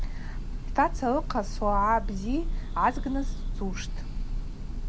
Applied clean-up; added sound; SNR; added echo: none; Bird / Breathing; 1 dB; none.